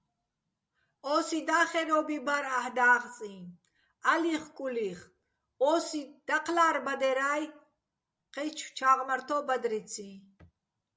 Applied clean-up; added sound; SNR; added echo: none; none; none; none.